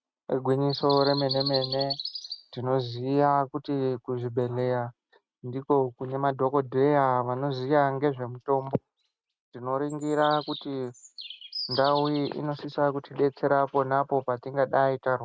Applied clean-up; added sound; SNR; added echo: neural mask model RNNoise.